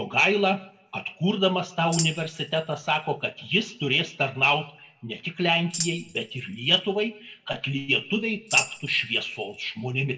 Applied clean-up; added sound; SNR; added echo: none; Tambourine; 10 dB; reverberation time 0.6 s.